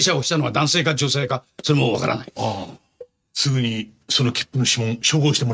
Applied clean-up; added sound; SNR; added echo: neural mask model RNNoise.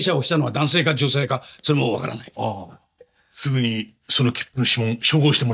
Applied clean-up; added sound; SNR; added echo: neural mask model DeepFilterNet 3.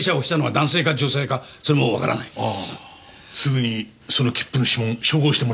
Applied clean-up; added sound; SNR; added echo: none; none; none; none.